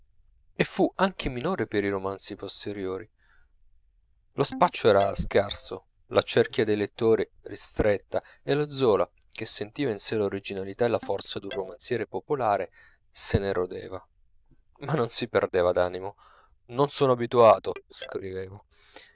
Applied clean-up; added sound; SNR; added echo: neural diffusion model UNIVERSE++.